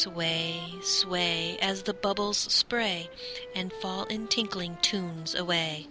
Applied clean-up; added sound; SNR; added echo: none; Wind instrument, woodwind instrument; 14 dB; none.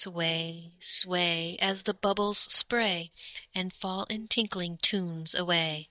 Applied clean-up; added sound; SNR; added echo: neural mask model DeepFilterNet 3.